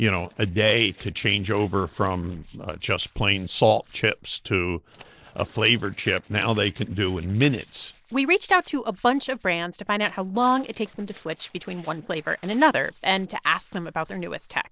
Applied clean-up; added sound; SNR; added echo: neural separator model SepFormer DNS4.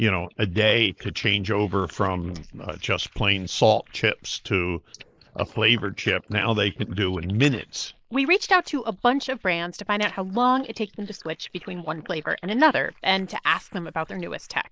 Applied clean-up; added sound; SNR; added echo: neural mask model Resemble Enhance denoiser.